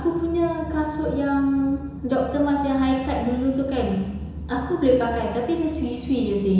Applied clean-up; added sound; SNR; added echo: none; none; none; reverberation time 1.0 s.